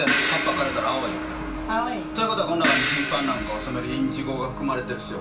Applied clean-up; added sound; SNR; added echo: none; Crash cymbal; 1 dB; reverberation time 0.3 s.